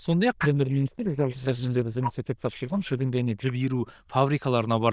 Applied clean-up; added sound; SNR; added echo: neural diffusion model UNIVERSE++.